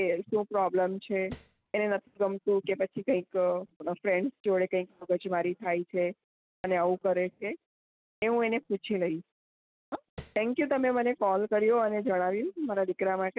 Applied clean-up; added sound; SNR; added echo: none; Tap; 18 dB; none.